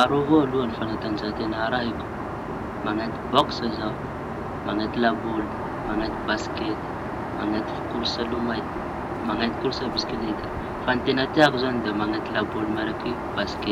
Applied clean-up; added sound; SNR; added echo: none; Aircraft; 4 dB; none.